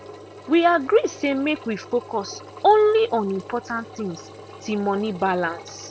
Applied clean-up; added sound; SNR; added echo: none; Engine; 18 dB; none.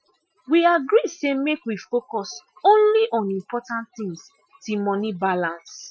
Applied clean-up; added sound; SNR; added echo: classical method Wiener filter.